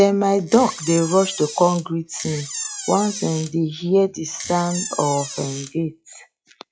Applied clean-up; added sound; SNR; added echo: classical method log-MMSE.